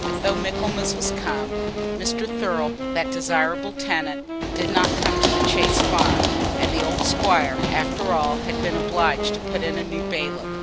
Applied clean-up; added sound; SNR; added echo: none; Run + Wind instrument, woodwind instrument; -2 dB; none.